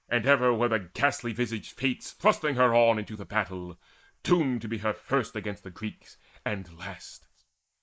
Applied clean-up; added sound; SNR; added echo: neural mask model Resemble Enhance denoiser.